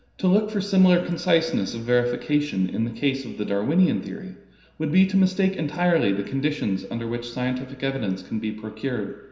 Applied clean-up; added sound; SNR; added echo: none; none; none; reverberation time 0.9 s.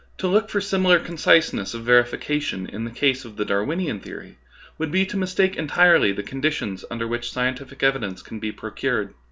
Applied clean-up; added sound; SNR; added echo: none; none; none; none.